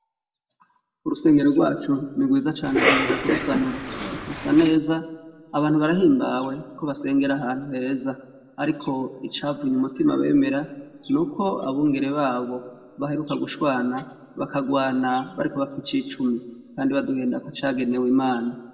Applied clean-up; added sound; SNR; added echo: none; Cough; 1 dB; reverberation time 1.2 s.